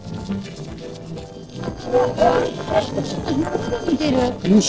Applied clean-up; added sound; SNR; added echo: neural separator model SepFormer DNS4.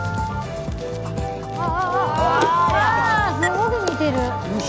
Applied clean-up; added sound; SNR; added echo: none; none; none; none.